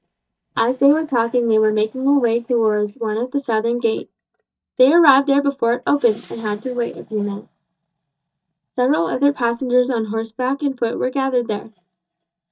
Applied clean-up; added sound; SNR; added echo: neural mask model DeepFilterNet 3.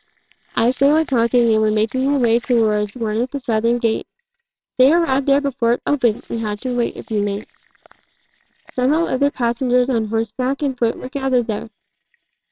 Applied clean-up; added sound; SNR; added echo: neural separator model SepFormer WHAMR!.